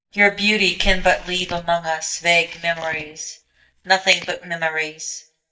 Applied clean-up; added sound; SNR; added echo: neural mask model DeepFilterNet 3.